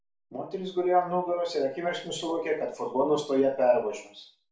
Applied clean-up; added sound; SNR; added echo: none; none; none; reverberation time 0.3 s.